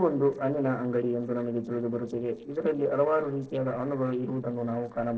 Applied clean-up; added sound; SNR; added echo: neural separator model SepFormer DNS4.